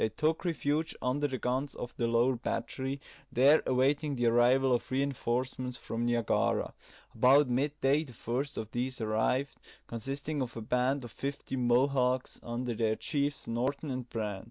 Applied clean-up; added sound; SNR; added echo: none; none; none; none.